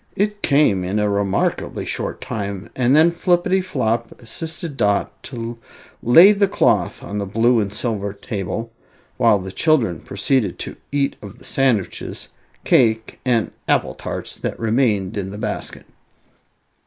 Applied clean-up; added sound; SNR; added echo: neural mask model Resemble Enhance denoiser.